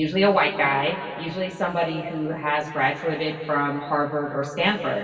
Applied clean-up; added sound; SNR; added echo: none; none; none; reverberation time 2.6 s.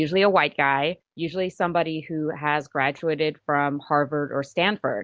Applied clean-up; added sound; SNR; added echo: none; none; none; none.